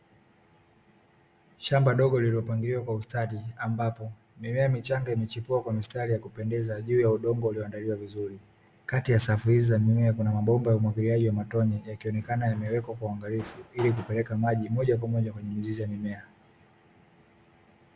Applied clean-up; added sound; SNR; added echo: none; Drawer open or close; 19 dB; none.